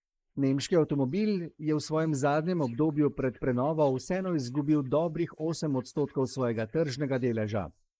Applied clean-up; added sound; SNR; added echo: neural mask model Resemble Enhance denoiser.